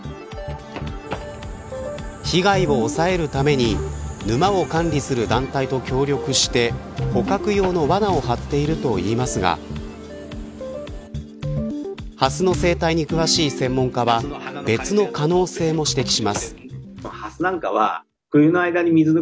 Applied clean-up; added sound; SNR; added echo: none; Run; 15 dB; none.